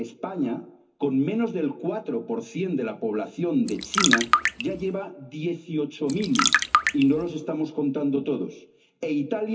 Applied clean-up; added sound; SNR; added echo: none; Trickle, dribble; -2 dB; reverberation time 0.3 s.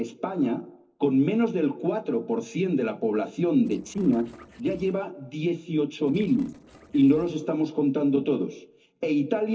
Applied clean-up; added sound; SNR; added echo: neural separator model SepFormer DNS4.